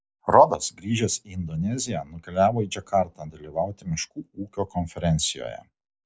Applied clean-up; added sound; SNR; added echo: none; none; none; none.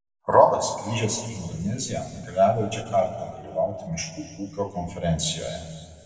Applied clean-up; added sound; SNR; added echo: none; none; none; reverberation time 2.0 s.